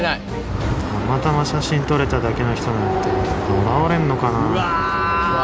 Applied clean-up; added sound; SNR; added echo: none; none; none; none.